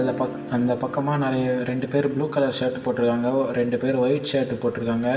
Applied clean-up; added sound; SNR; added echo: none; Guitar; 17 dB; reverberation time 1.0 s.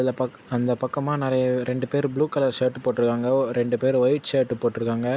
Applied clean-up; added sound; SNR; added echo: none; none; none; none.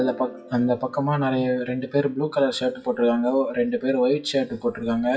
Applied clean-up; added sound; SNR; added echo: classical method WPE with log-MMSE.